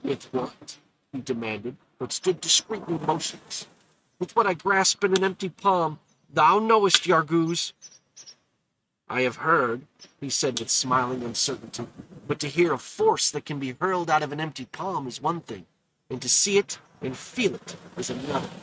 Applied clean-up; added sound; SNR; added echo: neural mask model RNNoise.